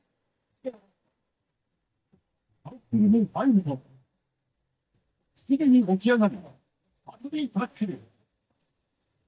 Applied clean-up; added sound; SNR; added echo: neural mask model DeepFilterNet 3.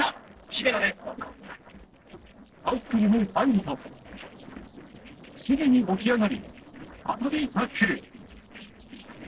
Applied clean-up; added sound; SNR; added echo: neural separator model SepFormer DNS4.